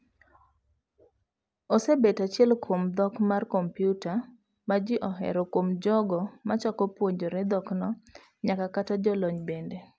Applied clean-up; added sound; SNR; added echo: none; none; none; none.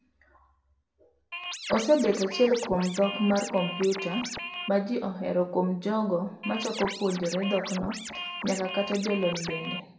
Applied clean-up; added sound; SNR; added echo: none; Scratching (performance technique); 8 dB; reverberation time 0.6 s.